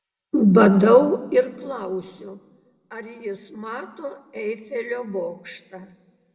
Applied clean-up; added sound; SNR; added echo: none; none; none; reverberation time 0.9 s.